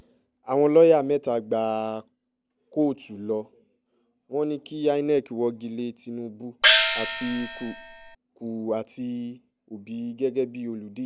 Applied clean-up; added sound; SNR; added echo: none; Gong; -3 dB; none.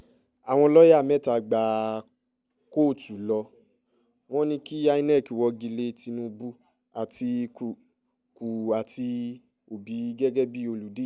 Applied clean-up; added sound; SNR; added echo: none; none; none; none.